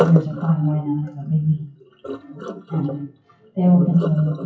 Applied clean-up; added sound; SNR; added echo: classical method WPE with log-MMSE.